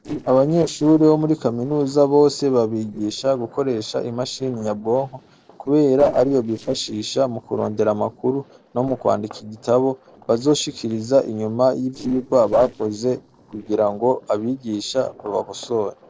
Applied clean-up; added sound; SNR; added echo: neural separator model SepFormer DNS4.